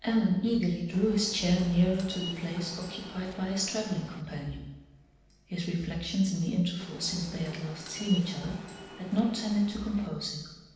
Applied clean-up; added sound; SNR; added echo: none; Subway, metro, underground; 15 dB; reverberation time 0.9 s.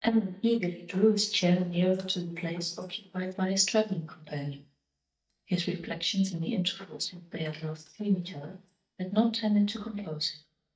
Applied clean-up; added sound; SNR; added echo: neural mask model DeepFilterNet 3.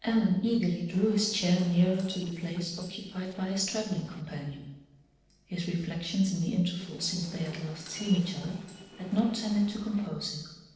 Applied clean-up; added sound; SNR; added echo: neural separator model SepFormer DNS4.